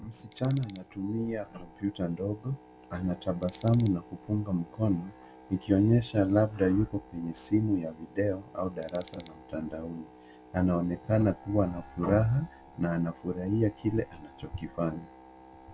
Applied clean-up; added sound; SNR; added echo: none; Alarm; 13 dB; none.